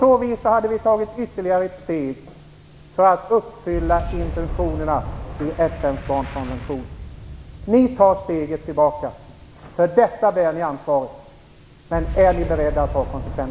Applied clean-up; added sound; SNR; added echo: none; Boom; 11 dB; none.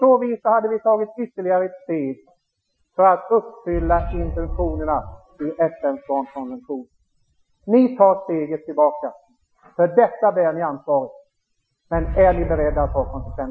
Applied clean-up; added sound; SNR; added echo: classical method Wiener filter.